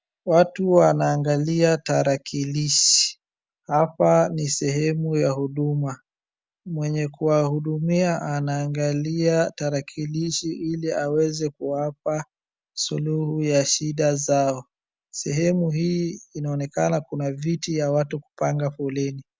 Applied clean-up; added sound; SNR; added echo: none; none; none; none.